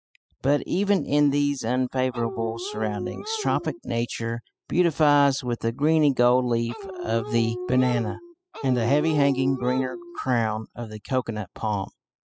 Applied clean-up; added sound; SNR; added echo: classical method spectral subtraction.